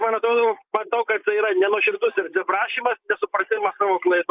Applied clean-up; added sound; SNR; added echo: neural mask model Resemble Enhance denoiser.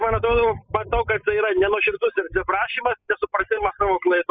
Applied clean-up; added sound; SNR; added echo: classical method spectral subtraction.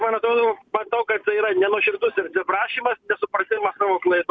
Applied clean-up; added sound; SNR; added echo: none; none; none; none.